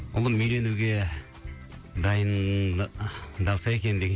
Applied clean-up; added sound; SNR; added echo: none; none; none; none.